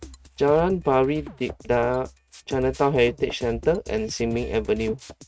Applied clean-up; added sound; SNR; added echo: neural mask model RNNoise.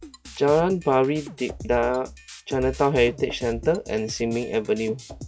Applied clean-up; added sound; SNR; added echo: classical method log-MMSE.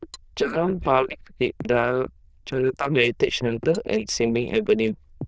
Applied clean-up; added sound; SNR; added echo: neural diffusion model UNIVERSE++.